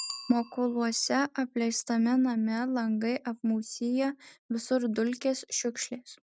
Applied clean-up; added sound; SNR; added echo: neural mask model RNNoise.